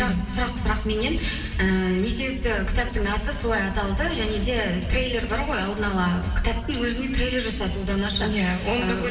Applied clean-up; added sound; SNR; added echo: none; none; none; reverberation time 2.4 s.